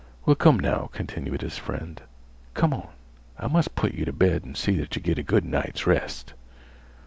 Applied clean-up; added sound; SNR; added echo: none; none; none; none.